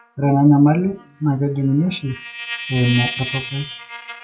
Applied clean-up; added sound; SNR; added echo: classical method WPE with log-MMSE.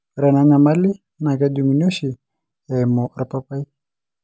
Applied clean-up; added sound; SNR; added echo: none; none; none; none.